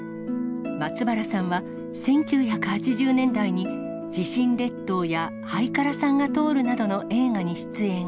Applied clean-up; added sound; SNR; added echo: none; none; none; none.